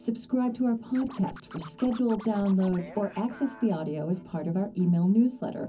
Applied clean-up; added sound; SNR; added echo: none; Scratching (performance technique); 20 dB; reverberation time 0.4 s.